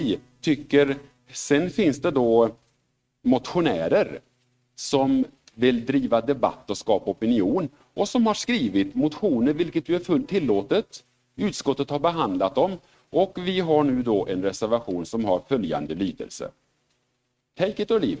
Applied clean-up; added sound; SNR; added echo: neural mask model RNNoise.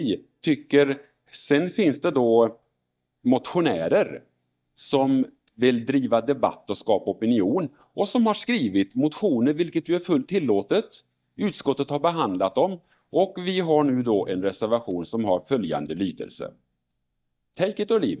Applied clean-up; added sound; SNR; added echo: neural mask model DeepFilterNet 3.